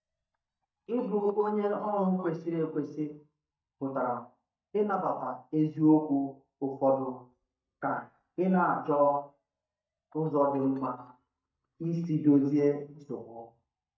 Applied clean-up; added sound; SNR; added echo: neural mask model DeepFilterNet 3.